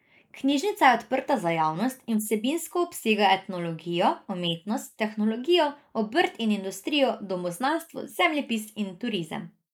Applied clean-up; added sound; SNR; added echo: neural mask model Resemble Enhance denoiser.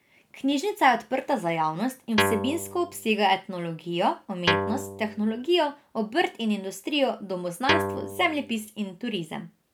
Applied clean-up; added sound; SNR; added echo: none; Guitar; 1 dB; none.